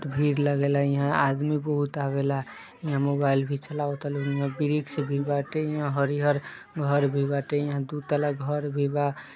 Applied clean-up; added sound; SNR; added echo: none; none; none; none.